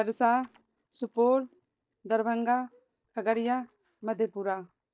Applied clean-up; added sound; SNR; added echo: neural mask model DeepFilterNet 3.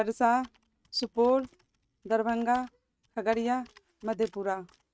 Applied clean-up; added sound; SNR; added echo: neural mask model RNNoise.